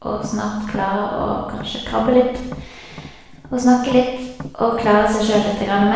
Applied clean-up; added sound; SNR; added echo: none; Tap; 17 dB; reverberation time 0.9 s.